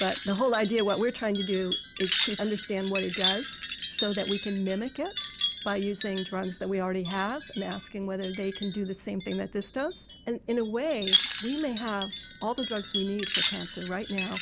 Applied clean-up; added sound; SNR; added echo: none; Wind chime; -2 dB; none.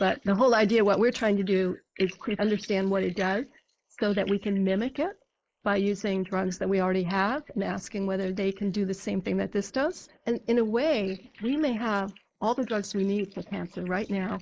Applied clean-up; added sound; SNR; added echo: neural mask model Resemble Enhance denoiser.